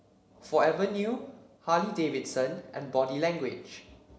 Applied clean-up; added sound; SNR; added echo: none; none; none; none.